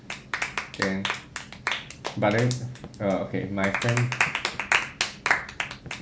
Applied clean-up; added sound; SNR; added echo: none; Clapping; 1 dB; none.